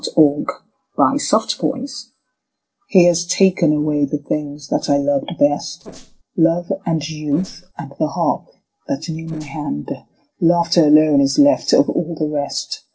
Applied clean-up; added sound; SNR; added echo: neural separator model SepFormer DNS4.